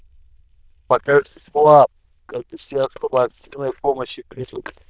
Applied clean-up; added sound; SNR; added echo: neural diffusion model UNIVERSE++.